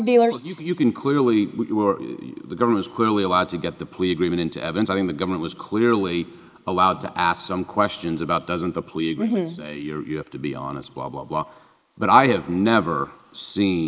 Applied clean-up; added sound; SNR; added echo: neural mask model Resemble Enhance denoiser.